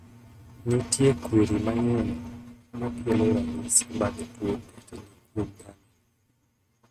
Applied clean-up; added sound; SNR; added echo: neural mask model RNNoise.